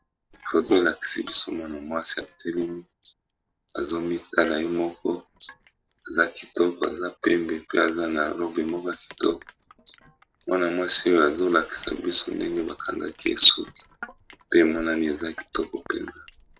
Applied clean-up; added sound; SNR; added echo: neural separator model SepFormer DNS4.